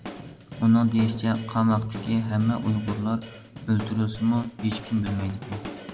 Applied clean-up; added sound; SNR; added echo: none; Drum / Drum kit; 14 dB; reverberation time 0.3 s.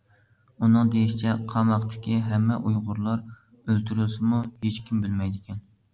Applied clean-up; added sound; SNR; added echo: none; none; none; none.